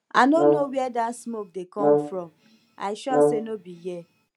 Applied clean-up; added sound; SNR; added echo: none; Brass instrument; -1 dB; none.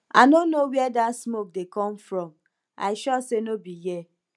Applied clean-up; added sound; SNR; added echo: none; none; none; none.